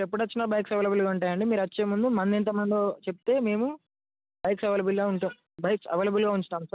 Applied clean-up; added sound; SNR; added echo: none; none; none; none.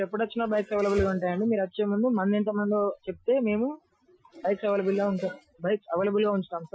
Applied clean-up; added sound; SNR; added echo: classical method Wiener filter.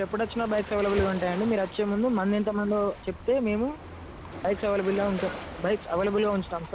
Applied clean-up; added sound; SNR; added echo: none; Waves, surf; 12 dB; none.